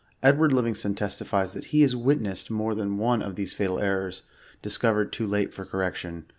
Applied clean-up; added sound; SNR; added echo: none; none; none; none.